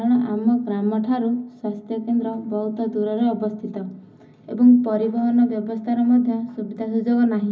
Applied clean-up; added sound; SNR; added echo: none; none; none; reverberation time 0.4 s.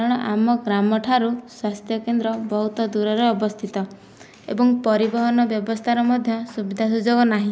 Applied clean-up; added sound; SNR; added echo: none; none; none; none.